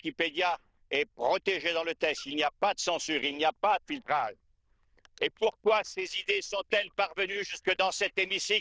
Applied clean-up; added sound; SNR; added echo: neural diffusion model UNIVERSE++.